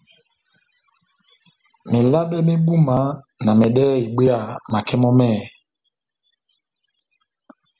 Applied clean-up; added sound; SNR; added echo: none; none; none; none.